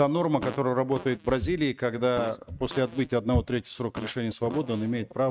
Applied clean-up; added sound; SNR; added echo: neural mask model RNNoise.